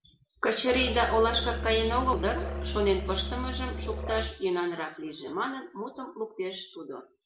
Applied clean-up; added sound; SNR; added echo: none; Musical instrument; 4 dB; none.